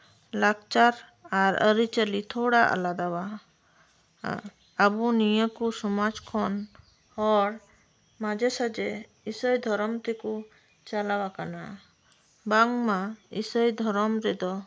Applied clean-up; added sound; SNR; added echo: none; none; none; none.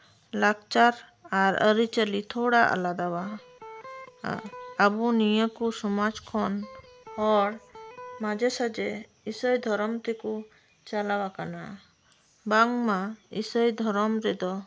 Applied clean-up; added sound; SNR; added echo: none; Electric guitar; 17 dB; none.